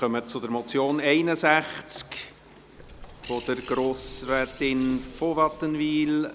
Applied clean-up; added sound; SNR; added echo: none; Bird; 16 dB; none.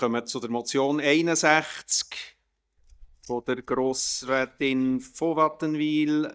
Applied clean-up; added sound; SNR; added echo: neural mask model DeepFilterNet 3.